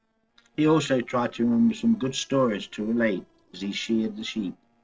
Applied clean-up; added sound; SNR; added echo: neural separator model SepFormer DNS4.